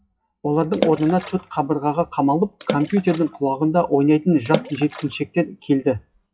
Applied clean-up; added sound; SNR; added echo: classical method WPE with log-MMSE.